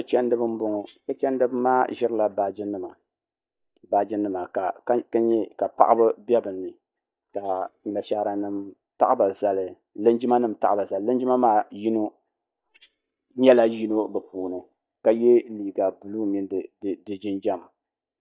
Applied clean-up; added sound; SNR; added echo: neural mask model DeepFilterNet 3.